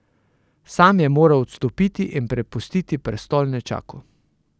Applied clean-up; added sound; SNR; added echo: none; none; none; none.